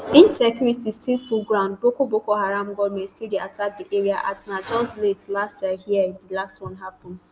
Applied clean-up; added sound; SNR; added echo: none; none; none; none.